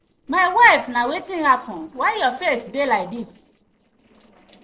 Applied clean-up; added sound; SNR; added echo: neural separator model SepFormer DNS4.